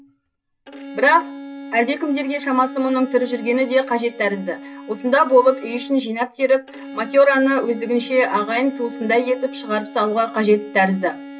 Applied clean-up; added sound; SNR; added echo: none; Bowed string instrument; 15 dB; reverberation time 0.2 s.